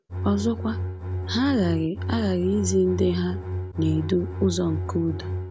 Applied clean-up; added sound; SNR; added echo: none; Bowed string instrument; 5 dB; none.